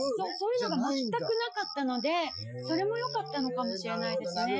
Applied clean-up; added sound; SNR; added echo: classical method Wiener filter.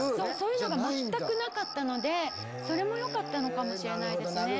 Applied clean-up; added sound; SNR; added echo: none; Cricket; 11 dB; none.